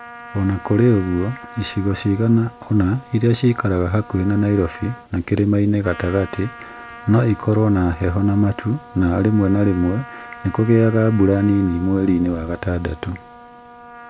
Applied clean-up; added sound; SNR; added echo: none; Trumpet; 20 dB; none.